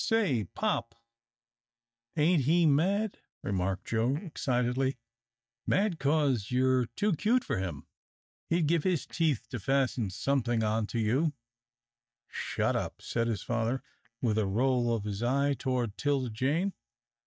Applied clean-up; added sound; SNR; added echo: neural mask model DeepFilterNet 3.